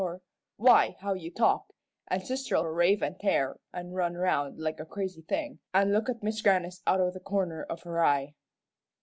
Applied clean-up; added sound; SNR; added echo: none; none; none; none.